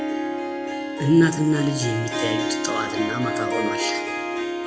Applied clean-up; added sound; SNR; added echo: none; Harp; 2 dB; reverberation time 1.4 s.